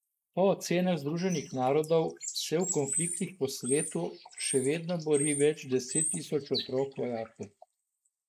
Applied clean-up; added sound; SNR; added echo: neural mask model Resemble Enhance denoiser.